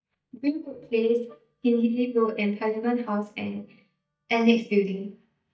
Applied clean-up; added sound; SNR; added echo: neural mask model DeepFilterNet 3.